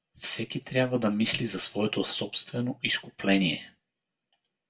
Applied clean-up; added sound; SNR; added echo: none; none; none; reverberation time 0.1 s.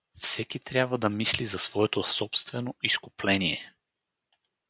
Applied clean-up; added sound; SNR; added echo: none; none; none; none.